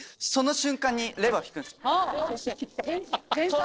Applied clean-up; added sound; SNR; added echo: neural separator model SepFormer DNS4.